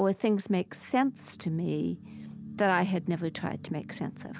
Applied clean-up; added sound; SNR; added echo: none; none; none; none.